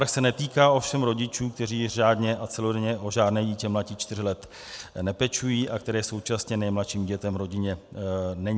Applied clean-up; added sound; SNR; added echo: none; none; none; none.